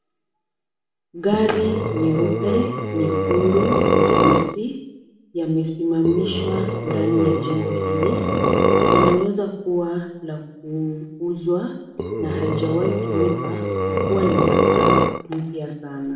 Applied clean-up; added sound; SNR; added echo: none; Burping, eructation; -4 dB; reverberation time 0.9 s.